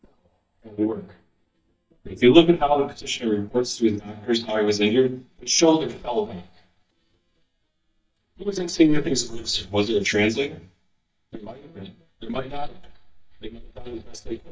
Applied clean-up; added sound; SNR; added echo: neural mask model DeepFilterNet 3.